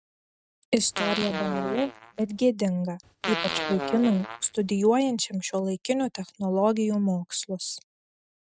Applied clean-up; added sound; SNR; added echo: neural mask model RNNoise.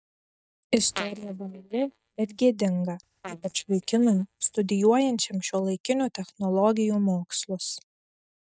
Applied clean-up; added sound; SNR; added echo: neural mask model DeepFilterNet 3.